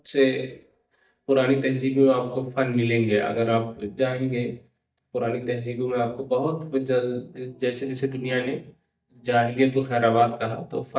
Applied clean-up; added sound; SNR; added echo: neural mask model DeepFilterNet 3.